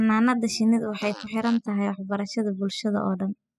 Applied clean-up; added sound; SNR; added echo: classical method spectral subtraction.